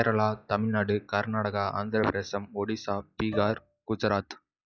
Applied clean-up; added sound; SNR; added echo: classical method log-MMSE.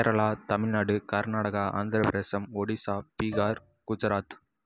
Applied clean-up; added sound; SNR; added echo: none; Bowed string instrument; 14 dB; none.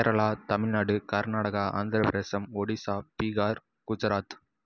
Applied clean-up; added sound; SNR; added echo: none; none; none; none.